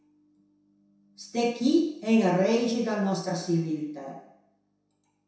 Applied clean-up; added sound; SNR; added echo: none; none; none; reverberation time 0.7 s.